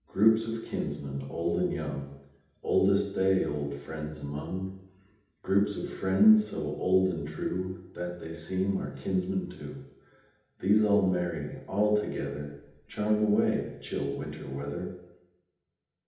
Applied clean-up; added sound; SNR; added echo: none; none; none; reverberation time 0.8 s.